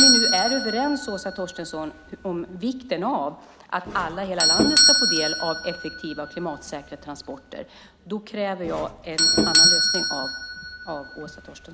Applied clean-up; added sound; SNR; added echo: none; Doorbell; -5 dB; none.